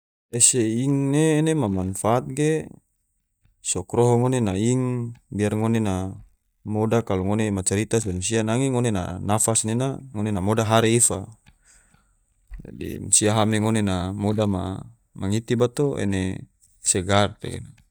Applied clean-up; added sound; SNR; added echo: neural mask model DeepFilterNet 3.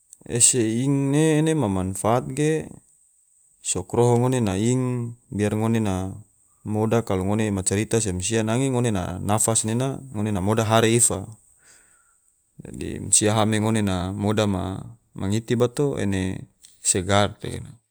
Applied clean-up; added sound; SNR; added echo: none; none; none; none.